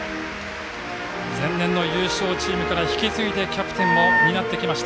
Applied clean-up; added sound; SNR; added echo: none; Wind instrument, woodwind instrument; -2 dB; none.